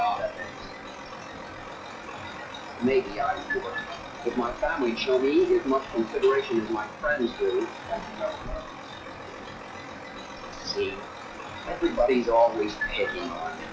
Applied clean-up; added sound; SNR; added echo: classical method log-MMSE.